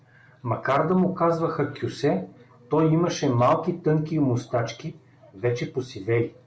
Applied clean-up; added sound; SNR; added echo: none; none; none; none.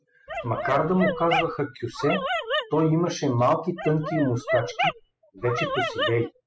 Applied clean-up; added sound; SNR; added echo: classical method spectral subtraction.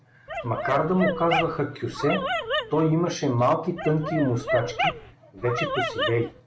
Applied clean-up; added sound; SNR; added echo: none; Dog; 3 dB; none.